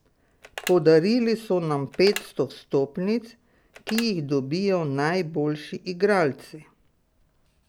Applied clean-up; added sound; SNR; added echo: none; Telephone; 16 dB; none.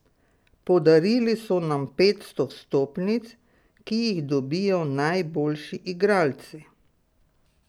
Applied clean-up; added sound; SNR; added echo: none; none; none; none.